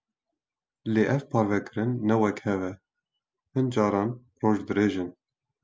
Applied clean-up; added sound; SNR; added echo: none; none; none; none.